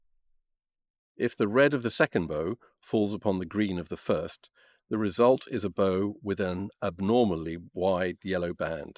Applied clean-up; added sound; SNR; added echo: neural mask model Resemble Enhance denoiser.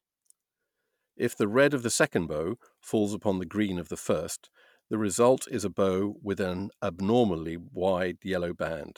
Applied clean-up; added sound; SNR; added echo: none; none; none; none.